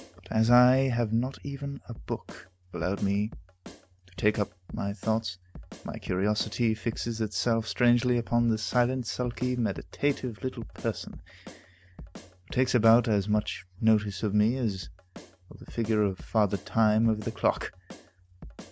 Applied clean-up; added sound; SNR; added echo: none; Drum kit; 19 dB; none.